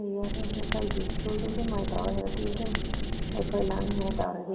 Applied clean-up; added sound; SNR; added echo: none; Writing; -3 dB; reverberation time 2.4 s.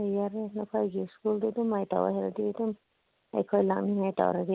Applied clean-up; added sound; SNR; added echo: none; none; none; none.